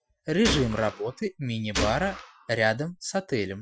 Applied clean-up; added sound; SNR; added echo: classical method Wiener filter.